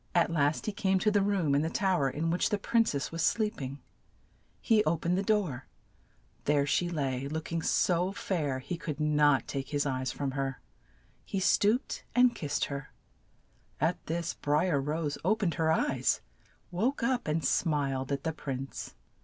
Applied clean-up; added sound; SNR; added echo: none; none; none; none.